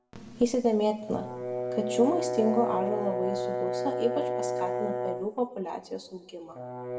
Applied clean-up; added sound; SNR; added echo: none; Brass instrument; 2 dB; reverberation time 1.0 s.